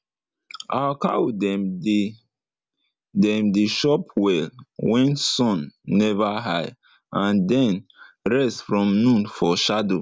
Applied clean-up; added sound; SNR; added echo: none; none; none; none.